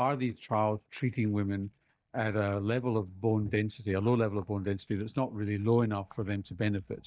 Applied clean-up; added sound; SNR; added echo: neural mask model DeepFilterNet 3.